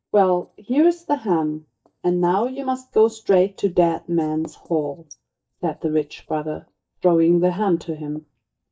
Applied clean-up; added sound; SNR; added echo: neural mask model DeepFilterNet 3.